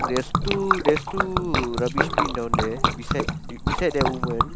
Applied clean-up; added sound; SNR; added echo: none; Liquid; -3 dB; none.